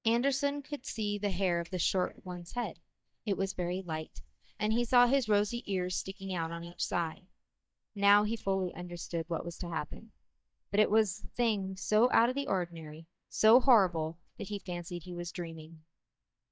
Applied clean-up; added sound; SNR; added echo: neural mask model DeepFilterNet 3.